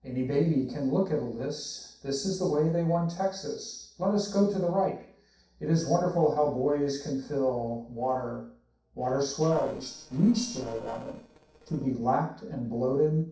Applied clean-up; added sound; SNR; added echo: neural separator model SepFormer DNS4.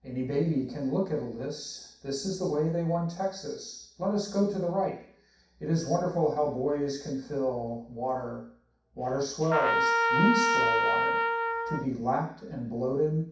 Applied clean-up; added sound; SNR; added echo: none; Trumpet; -3 dB; reverberation time 0.6 s.